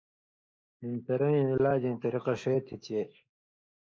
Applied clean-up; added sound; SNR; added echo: neural mask model Resemble Enhance denoiser.